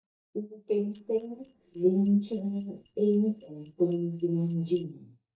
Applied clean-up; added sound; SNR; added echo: neural mask model DeepFilterNet 3.